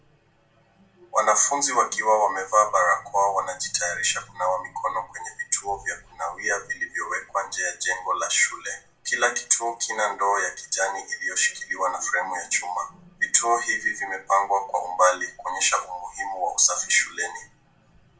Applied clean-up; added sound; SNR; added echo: none; none; none; reverberation time 0.3 s.